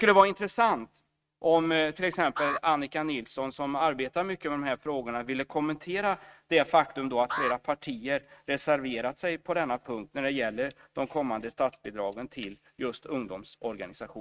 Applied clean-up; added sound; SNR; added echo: neural mask model RNNoise.